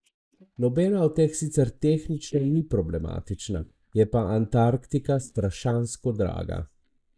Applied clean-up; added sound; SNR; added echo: neural mask model DeepFilterNet 3.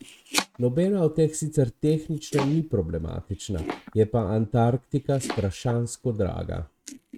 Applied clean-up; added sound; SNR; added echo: neural mask model RNNoise.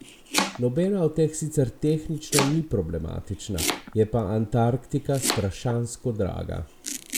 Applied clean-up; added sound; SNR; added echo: none; Domestic sounds, home sounds; 7 dB; none.